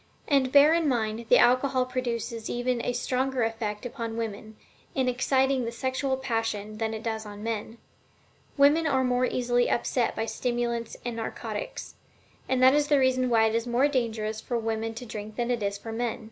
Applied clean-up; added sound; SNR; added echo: none; none; none; none.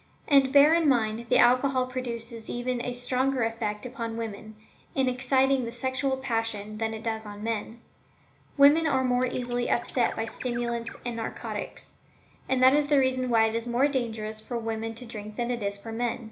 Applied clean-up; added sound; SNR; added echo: none; Bird; 17 dB; reverberation time 0.4 s.